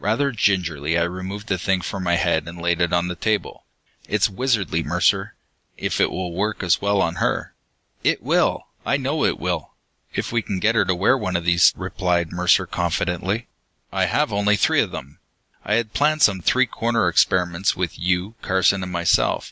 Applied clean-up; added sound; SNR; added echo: none; none; none; none.